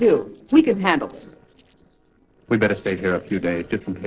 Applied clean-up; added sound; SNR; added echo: neural separator model SepFormer DNS4.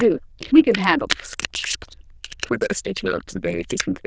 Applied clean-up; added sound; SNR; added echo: neural diffusion model UNIVERSE++.